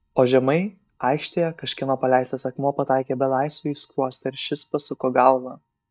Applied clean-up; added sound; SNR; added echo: neural mask model DeepFilterNet 3.